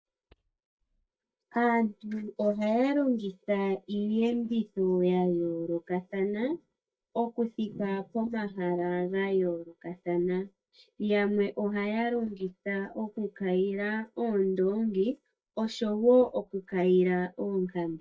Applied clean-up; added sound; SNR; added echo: neural mask model DeepFilterNet 3.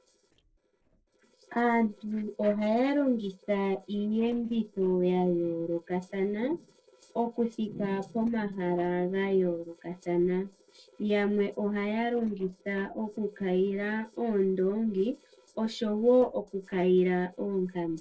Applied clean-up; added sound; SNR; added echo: neural separator model SepFormer DNS4.